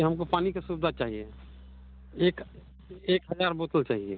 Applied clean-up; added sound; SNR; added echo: none; Bass guitar; 19 dB; none.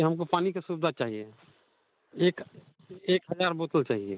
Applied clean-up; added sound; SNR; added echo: neural mask model Resemble Enhance denoiser.